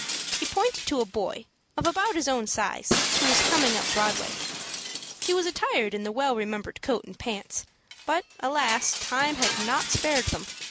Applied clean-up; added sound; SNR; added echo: none; Shatter; 3 dB; none.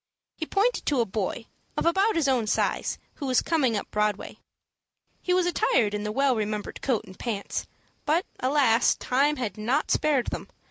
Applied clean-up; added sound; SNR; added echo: none; none; none; none.